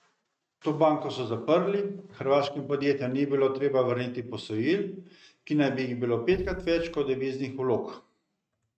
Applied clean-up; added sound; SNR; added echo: neural mask model RNNoise.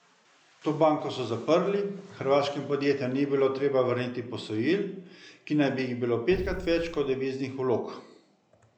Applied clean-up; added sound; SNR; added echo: none; Explosion; 11 dB; none.